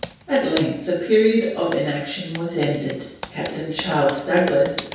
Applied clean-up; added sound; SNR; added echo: none; Computer keyboard; 14 dB; reverberation time 0.6 s.